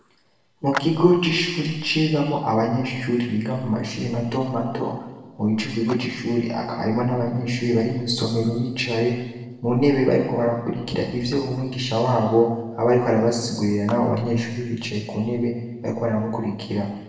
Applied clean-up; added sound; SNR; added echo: neural separator model SepFormer DNS4.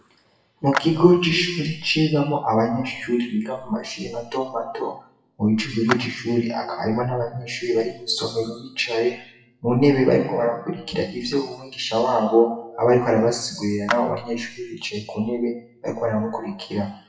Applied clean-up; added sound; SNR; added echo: classical method WPE with log-MMSE.